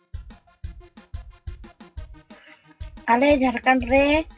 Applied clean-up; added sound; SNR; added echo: classical method WPE with log-MMSE.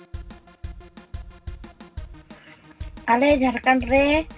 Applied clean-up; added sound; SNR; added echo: none; Drum kit; 13 dB; reverberation time 0.4 s.